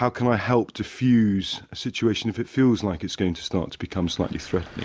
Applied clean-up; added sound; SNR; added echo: none; none; none; none.